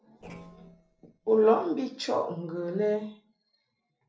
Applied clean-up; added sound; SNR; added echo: neural separator model SepFormer DNS4.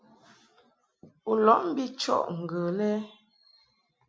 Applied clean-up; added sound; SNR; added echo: none; none; none; none.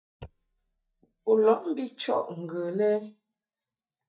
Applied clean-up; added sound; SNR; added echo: neural mask model DeepFilterNet 3.